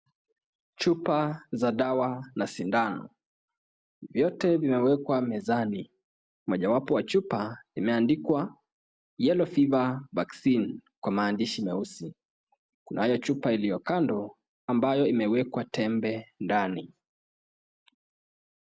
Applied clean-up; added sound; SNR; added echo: none; none; none; none.